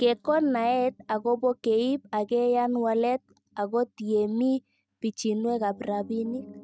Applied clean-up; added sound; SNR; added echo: neural mask model RNNoise.